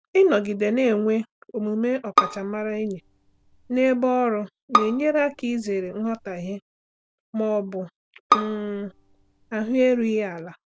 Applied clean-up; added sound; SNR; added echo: none; Bowed string instrument; 4 dB; none.